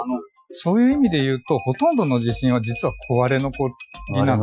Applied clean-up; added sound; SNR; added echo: classical method Wiener filter.